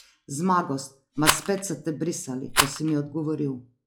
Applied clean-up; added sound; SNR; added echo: classical method log-MMSE.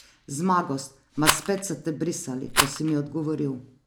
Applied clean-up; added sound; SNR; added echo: none; Rattle; -1 dB; none.